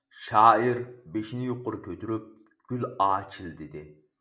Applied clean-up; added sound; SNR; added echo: none; none; none; none.